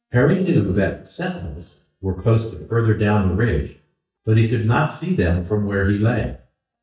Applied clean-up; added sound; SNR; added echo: neural mask model DeepFilterNet 3.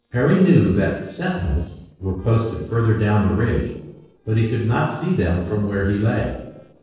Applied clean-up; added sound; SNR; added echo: neural separator model SepFormer DNS4.